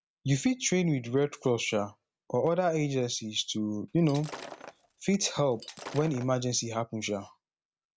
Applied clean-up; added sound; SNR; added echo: none; Shatter; 16 dB; none.